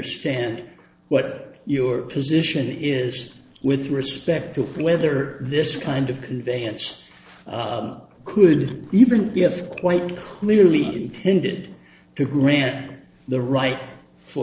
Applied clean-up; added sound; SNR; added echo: neural separator model SepFormer DNS4.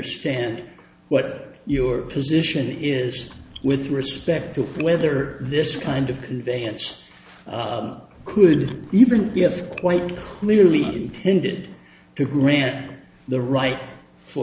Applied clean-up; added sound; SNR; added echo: none; Chewing, mastication; 17 dB; none.